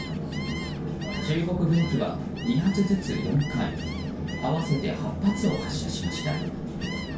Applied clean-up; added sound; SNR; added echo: none; Gull, seagull; 15 dB; reverberation time 0.2 s.